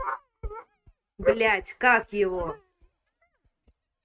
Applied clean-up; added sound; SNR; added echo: neural mask model RNNoise.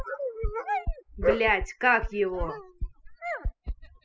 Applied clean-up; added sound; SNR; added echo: classical method spectral subtraction.